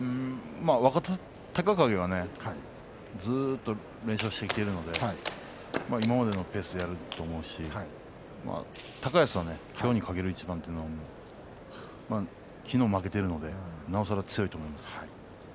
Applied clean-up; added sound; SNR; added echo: none; none; none; none.